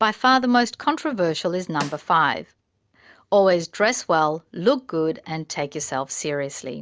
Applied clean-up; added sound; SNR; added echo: none; Snare drum; 13 dB; none.